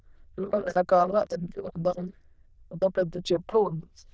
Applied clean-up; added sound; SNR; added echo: neural diffusion model UNIVERSE++.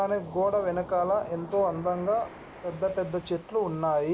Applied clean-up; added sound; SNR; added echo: none; Waves, surf; 17 dB; none.